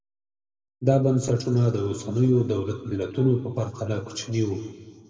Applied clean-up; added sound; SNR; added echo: none; none; none; reverberation time 1.6 s.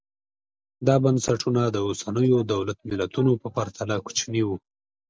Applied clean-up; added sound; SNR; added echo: none; none; none; none.